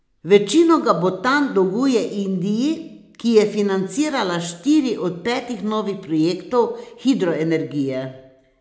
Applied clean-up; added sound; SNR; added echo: none; none; none; none.